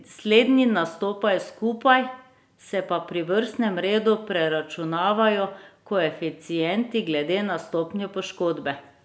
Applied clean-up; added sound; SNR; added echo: none; none; none; none.